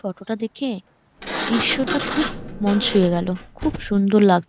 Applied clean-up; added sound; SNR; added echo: none; Sliding door; 9 dB; none.